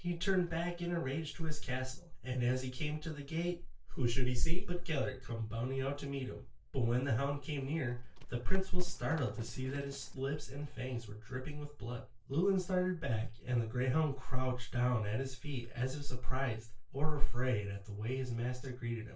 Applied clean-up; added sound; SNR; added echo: neural separator model SepFormer DNS4.